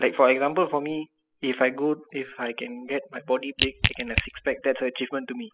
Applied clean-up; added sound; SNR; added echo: classical method spectral subtraction.